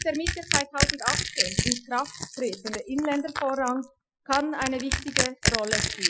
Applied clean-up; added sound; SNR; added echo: classical method Wiener filter.